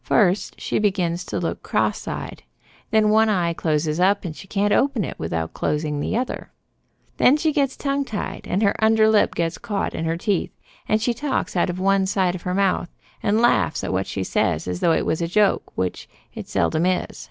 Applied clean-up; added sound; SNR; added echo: none; none; none; none.